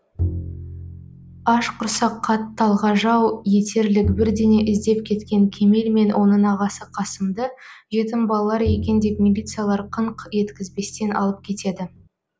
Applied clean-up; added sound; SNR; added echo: none; Bowed string instrument; 12 dB; none.